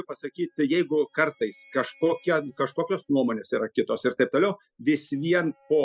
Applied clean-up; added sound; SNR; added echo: classical method spectral subtraction.